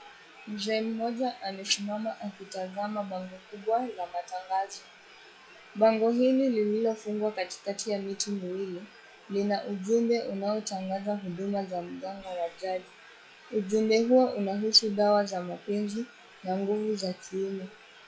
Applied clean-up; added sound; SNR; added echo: classical method log-MMSE.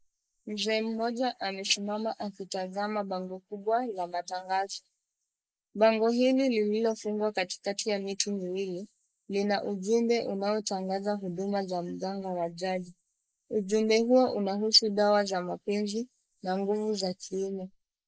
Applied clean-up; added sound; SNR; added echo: neural mask model Resemble Enhance denoiser.